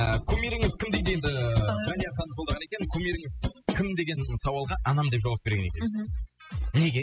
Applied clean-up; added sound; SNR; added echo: classical method spectral subtraction.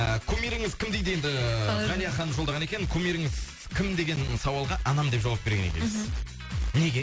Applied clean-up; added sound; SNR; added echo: none; none; none; none.